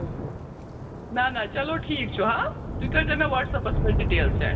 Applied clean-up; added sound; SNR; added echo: none; Thunder / Rain; 0 dB; reverberation time 1.7 s.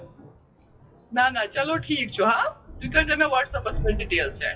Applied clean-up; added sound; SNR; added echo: classical method WPE with log-MMSE.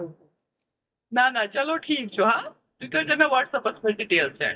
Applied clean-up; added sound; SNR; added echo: neural mask model DeepFilterNet 3.